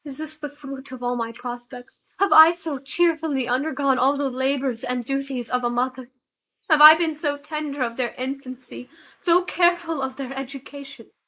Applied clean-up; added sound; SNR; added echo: neural mask model Resemble Enhance denoiser.